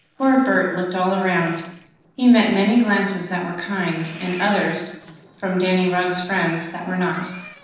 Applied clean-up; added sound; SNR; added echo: neural separator model SepFormer DNS4.